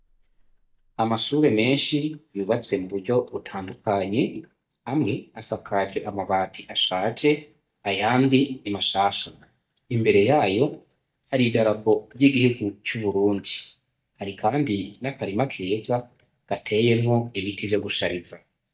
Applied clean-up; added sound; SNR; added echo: neural mask model DeepFilterNet 3.